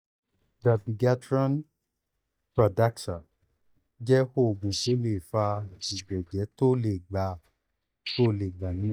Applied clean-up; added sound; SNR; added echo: neural mask model DeepFilterNet 3.